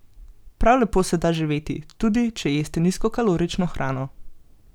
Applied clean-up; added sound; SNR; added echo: none; none; none; none.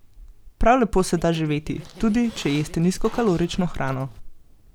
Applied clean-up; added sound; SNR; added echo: none; Scratching (performance technique) + Squeak; 20 dB; none.